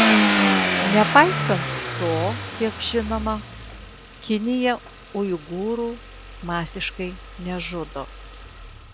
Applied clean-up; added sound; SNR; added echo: none; Car; 0 dB; none.